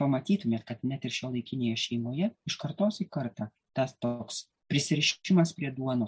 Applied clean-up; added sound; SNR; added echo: none; none; none; none.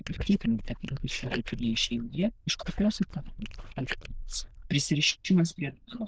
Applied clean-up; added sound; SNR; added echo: neural diffusion model UNIVERSE++.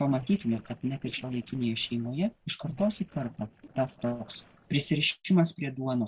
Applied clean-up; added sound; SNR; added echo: neural separator model SepFormer DNS4.